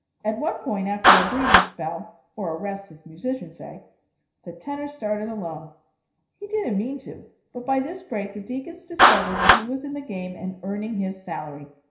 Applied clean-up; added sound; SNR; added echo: none; Clapping; -3 dB; reverberation time 0.5 s.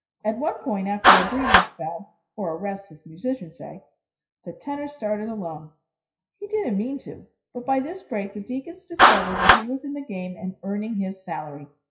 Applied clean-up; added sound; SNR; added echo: classical method WPE with log-MMSE.